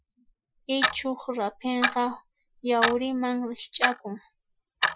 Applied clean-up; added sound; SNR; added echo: classical method Wiener filter.